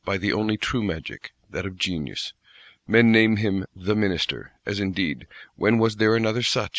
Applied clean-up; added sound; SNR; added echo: none; none; none; none.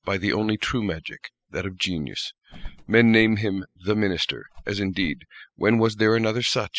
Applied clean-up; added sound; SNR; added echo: classical method spectral subtraction.